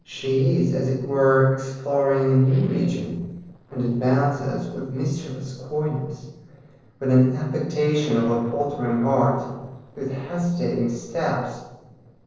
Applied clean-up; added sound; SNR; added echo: neural separator model SepFormer DNS4.